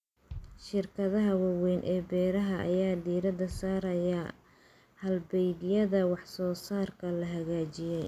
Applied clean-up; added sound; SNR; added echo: none; Bass drum; 20 dB; none.